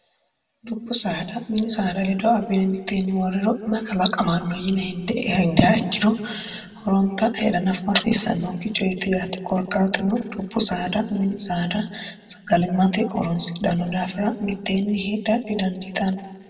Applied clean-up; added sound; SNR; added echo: none; none; none; reverberation time 1.4 s.